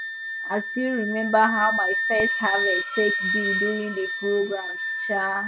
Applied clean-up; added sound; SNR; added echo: none; Wind instrument, woodwind instrument; 1 dB; none.